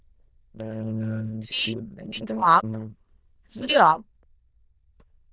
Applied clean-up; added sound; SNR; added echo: neural diffusion model UNIVERSE++.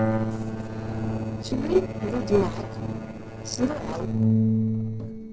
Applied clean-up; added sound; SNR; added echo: neural separator model SepFormer DNS4.